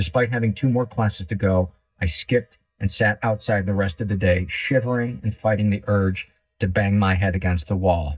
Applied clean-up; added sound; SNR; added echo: neural mask model DeepFilterNet 3.